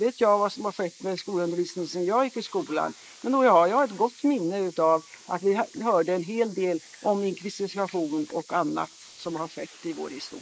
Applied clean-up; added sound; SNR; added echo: neural mask model Resemble Enhance denoiser.